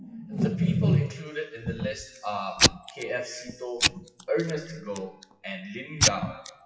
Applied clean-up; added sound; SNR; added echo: classical method WPE with log-MMSE.